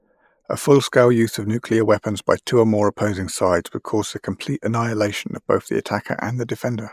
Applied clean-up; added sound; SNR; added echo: neural mask model Resemble Enhance denoiser.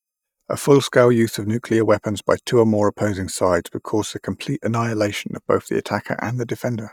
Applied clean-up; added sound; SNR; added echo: neural mask model DeepFilterNet 3.